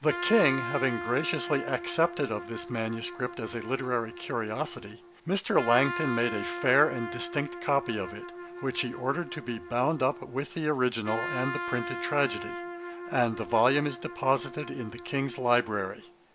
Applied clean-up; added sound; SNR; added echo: none; Trumpet; 9 dB; none.